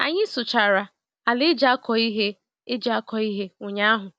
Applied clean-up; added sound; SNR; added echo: none; none; none; none.